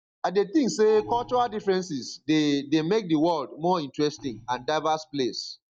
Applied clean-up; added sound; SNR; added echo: neural mask model DeepFilterNet 3.